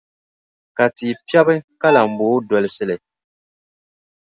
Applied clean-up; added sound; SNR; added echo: none; Bowed string instrument; 9 dB; none.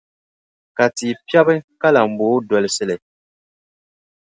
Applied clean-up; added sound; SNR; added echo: none; none; none; none.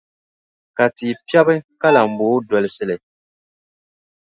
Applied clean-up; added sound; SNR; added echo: classical method Wiener filter.